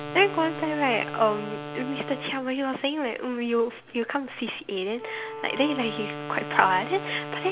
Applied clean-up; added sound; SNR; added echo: none; Wind instrument, woodwind instrument; 10 dB; none.